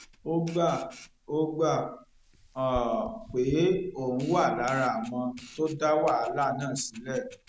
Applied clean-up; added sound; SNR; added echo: none; Camera; 20 dB; none.